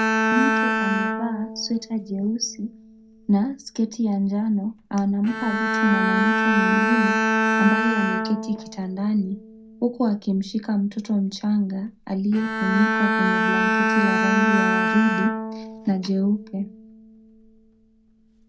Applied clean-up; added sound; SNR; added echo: none; Bowed string instrument; 0 dB; reverberation time 0.2 s.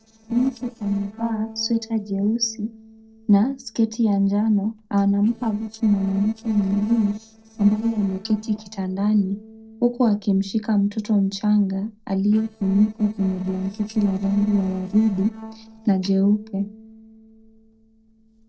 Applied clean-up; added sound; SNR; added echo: neural separator model SepFormer DNS4.